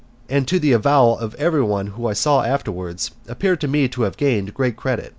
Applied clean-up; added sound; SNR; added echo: none; none; none; none.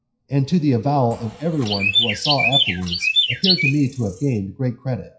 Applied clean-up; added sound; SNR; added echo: classical method WPE with log-MMSE.